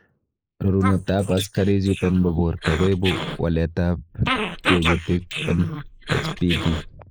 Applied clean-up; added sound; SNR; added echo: neural mask model Resemble Enhance denoiser.